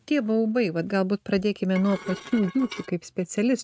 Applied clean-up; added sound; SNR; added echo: neural mask model RNNoise.